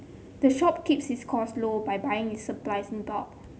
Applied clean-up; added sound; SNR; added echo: none; none; none; none.